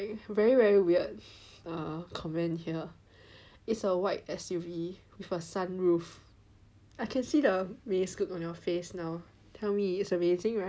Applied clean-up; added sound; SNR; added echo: none; none; none; none.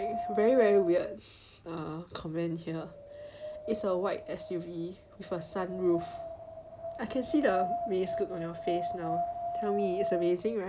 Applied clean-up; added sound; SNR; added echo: none; Wind; 6 dB; none.